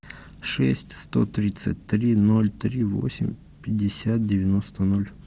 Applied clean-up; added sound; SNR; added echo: none; none; none; none.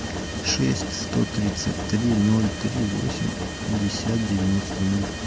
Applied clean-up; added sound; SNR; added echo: none; Mechanisms; 5 dB; none.